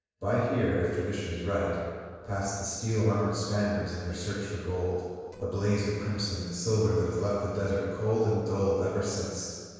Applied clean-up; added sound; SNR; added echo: neural separator model SepFormer DNS4.